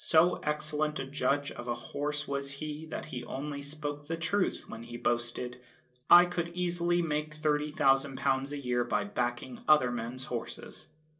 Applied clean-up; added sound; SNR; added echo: none; none; none; reverberation time 0.2 s.